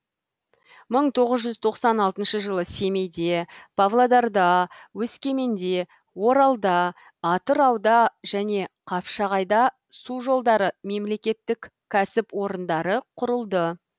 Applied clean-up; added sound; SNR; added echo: none; none; none; none.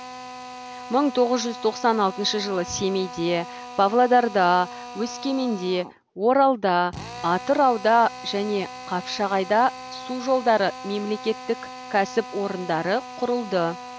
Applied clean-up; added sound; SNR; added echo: none; Drill; 14 dB; none.